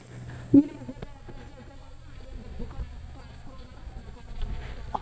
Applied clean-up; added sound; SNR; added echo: neural mask model DeepFilterNet 3.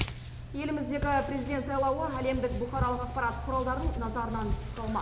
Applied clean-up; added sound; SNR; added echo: none; Tearing; 4 dB; reverberation time 0.8 s.